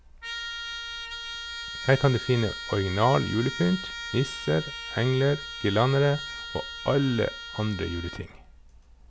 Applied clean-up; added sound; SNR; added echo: none; Trumpet; 10 dB; none.